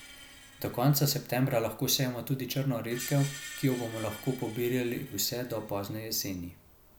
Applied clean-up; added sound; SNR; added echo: none; Screech; 17 dB; none.